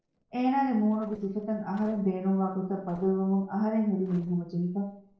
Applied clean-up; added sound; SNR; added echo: neural separator model SepFormer DNS4.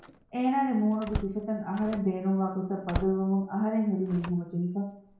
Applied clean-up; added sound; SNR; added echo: none; Slam; 12 dB; reverberation time 0.6 s.